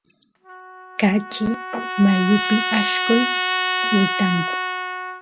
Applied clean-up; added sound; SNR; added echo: none; Trumpet; 2 dB; none.